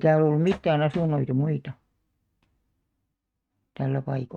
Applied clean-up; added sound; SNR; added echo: neural mask model RNNoise.